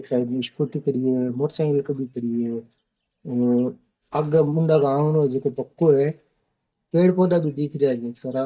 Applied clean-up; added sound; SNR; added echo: neural mask model DeepFilterNet 3.